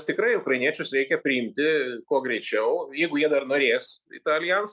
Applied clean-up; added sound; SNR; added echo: none; none; none; none.